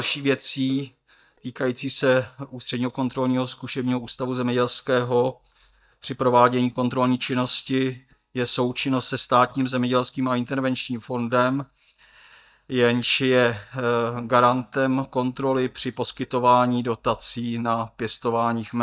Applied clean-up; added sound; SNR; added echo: neural mask model DeepFilterNet 3.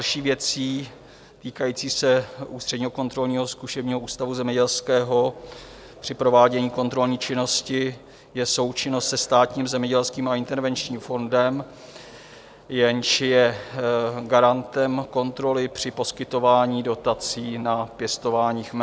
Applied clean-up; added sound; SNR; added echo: none; none; none; none.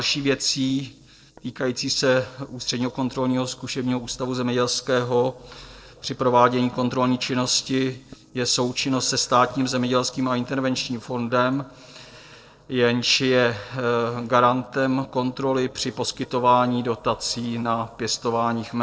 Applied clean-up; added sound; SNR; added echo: neural separator model SepFormer DNS4.